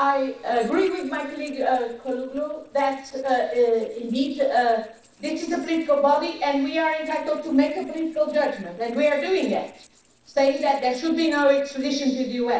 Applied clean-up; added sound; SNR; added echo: neural separator model SepFormer DNS4.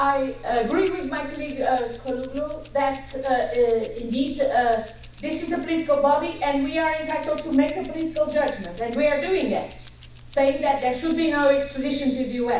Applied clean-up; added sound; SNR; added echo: none; Keys jangling; 12 dB; reverberation time 0.7 s.